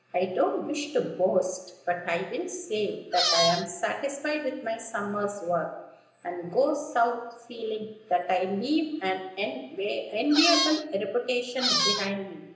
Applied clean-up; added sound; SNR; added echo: none; Squeak; -2 dB; reverberation time 0.9 s.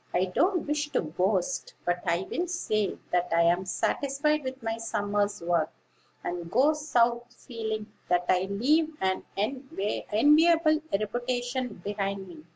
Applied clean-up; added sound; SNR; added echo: none; none; none; none.